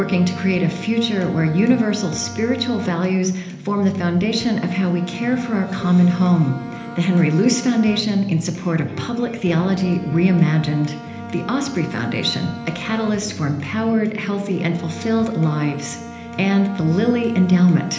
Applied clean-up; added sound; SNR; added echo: none; Bowed string instrument; 16 dB; reverberation time 1.0 s.